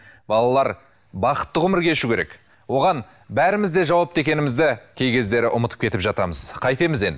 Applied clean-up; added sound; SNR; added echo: none; none; none; none.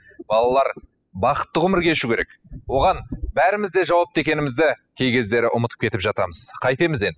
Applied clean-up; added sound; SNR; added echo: classical method spectral subtraction.